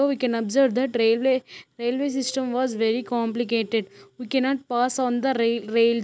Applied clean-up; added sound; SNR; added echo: none; none; none; none.